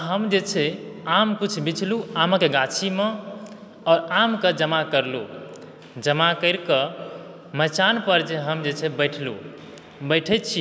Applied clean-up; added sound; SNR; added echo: none; none; none; none.